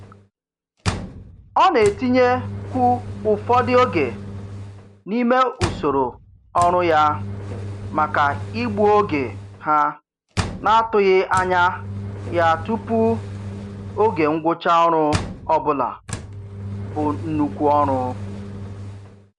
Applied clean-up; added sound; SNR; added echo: none; Engine; 10 dB; none.